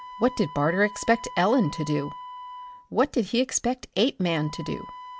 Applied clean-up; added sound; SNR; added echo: none; Wind instrument, woodwind instrument; 15 dB; none.